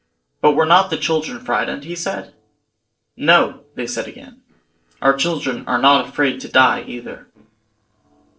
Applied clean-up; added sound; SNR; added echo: neural separator model SepFormer DNS4.